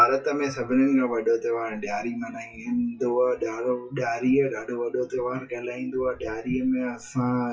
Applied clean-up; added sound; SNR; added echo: classical method WPE with log-MMSE.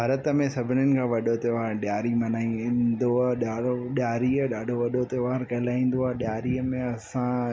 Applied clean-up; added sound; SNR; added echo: none; none; none; none.